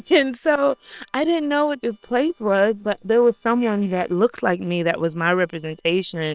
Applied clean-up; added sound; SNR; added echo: neural separator model SepFormer WHAM!.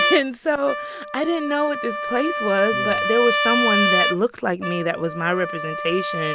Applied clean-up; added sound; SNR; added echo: none; Trumpet; 1 dB; none.